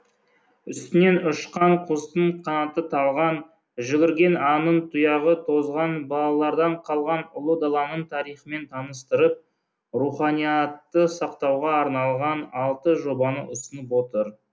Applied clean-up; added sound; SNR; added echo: none; none; none; none.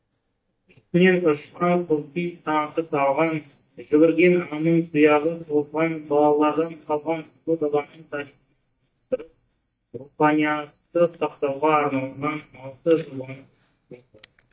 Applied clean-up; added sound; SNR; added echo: neural mask model DeepFilterNet 3.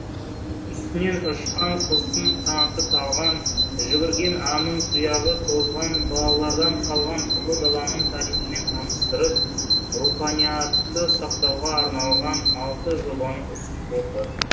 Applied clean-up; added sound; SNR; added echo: none; Bird vocalization, bird call, bird song; -3 dB; reverberation time 0.7 s.